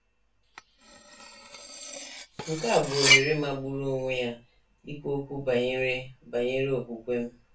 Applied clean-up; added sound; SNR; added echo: none; Cutlery, silverware; -1 dB; reverberation time 0.2 s.